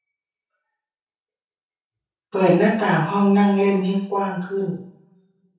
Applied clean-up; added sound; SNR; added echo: none; none; none; reverberation time 0.6 s.